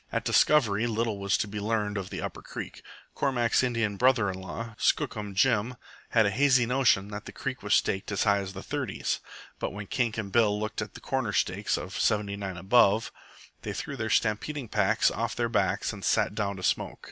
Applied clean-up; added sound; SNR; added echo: none; none; none; none.